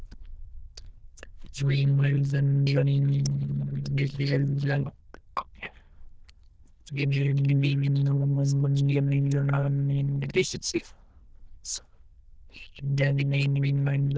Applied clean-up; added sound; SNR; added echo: neural diffusion model UNIVERSE++.